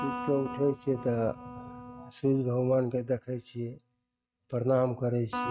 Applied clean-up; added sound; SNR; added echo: neural mask model RNNoise.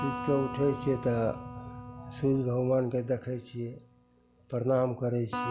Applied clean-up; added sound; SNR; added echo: none; Electric guitar; 11 dB; none.